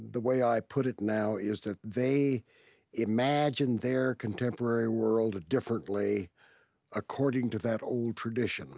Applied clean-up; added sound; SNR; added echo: none; none; none; none.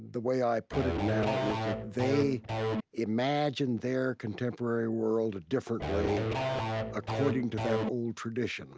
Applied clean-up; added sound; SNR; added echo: none; Electric guitar / Bass guitar; 0 dB; none.